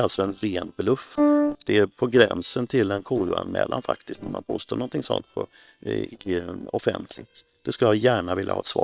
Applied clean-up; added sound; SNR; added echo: neural separator model SepFormer WHAM!.